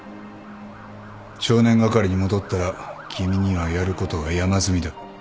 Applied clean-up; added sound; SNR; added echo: none; Truck; 19 dB; none.